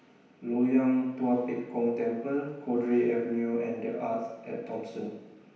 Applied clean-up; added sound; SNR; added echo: none; none; none; reverberation time 0.9 s.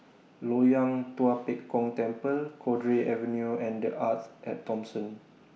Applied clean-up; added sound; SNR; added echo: none; none; none; none.